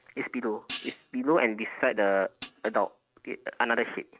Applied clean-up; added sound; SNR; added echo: neural mask model RNNoise.